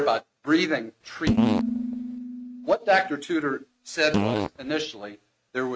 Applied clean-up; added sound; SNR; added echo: neural mask model RNNoise.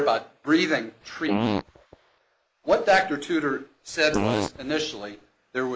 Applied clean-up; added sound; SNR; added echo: neural mask model Resemble Enhance denoiser.